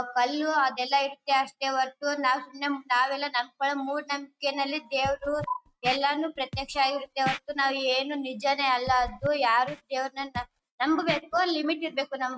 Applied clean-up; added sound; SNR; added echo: neural mask model RNNoise.